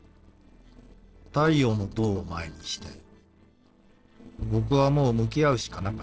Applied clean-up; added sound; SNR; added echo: neural separator model SepFormer DNS4.